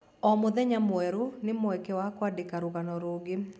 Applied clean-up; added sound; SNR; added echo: none; none; none; none.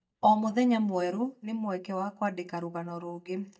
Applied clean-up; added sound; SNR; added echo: neural mask model DeepFilterNet 3.